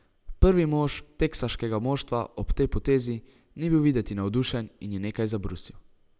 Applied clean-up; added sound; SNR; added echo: none; none; none; none.